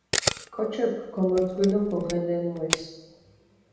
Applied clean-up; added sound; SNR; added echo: none; Camera; 6 dB; reverberation time 0.9 s.